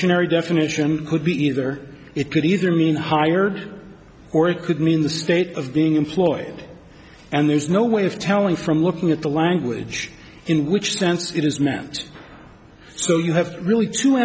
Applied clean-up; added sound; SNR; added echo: none; none; none; none.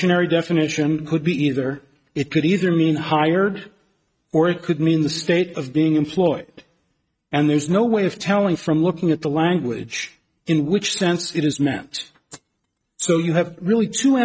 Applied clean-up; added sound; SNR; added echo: neural mask model RNNoise.